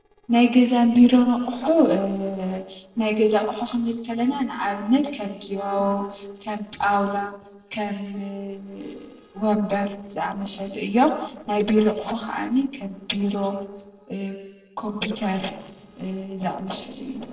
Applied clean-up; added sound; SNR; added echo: neural separator model SepFormer DNS4.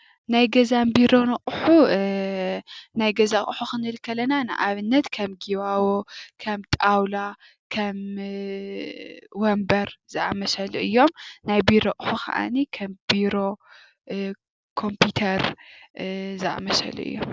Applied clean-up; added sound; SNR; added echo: none; none; none; none.